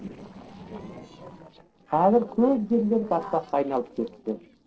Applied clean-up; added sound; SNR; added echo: neural separator model SepFormer DNS4.